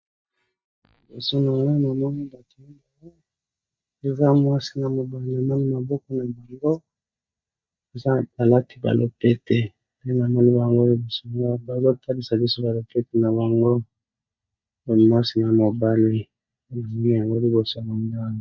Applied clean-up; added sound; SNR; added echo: neural mask model DeepFilterNet 3.